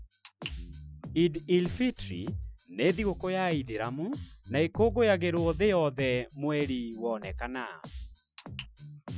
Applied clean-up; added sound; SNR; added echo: classical method Wiener filter.